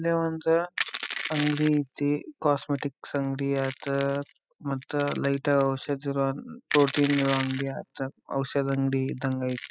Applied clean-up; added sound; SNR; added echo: classical method spectral subtraction.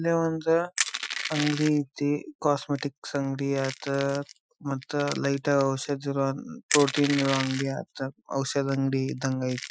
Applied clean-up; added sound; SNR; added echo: classical method Wiener filter.